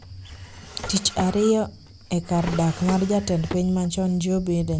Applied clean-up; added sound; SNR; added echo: none; Drawer open or close; 14 dB; none.